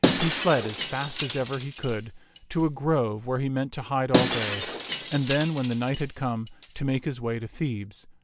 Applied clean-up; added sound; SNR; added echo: none; Shatter; 2 dB; none.